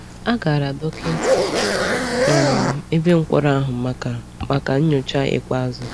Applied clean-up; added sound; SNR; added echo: none; Zipper (clothing); 3 dB; none.